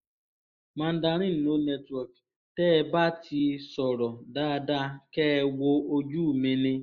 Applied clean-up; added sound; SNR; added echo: neural mask model Resemble Enhance denoiser.